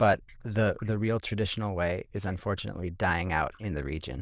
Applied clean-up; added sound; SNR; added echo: neural diffusion model UNIVERSE++.